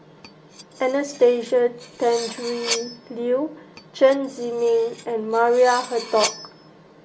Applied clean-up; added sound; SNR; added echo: none; Cutlery, silverware; 13 dB; reverberation time 0.2 s.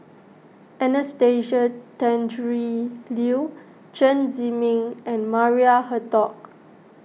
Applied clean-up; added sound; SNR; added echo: none; none; none; none.